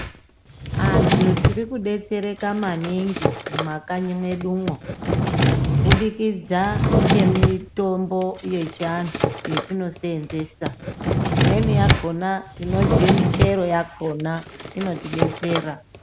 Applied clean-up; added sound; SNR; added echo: none; Drawer open or close; -3 dB; none.